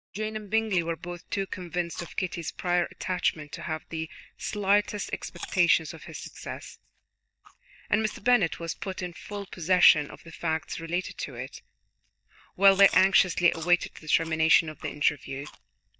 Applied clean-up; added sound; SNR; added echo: neural mask model DeepFilterNet 3.